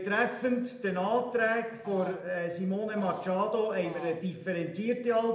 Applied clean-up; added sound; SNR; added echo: none; Fart; 16 dB; reverberation time 0.7 s.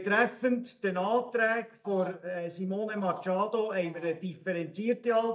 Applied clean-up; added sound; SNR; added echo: neural mask model DeepFilterNet 3.